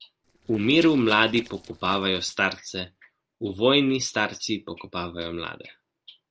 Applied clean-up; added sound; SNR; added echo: neural separator model SepFormer DNS4.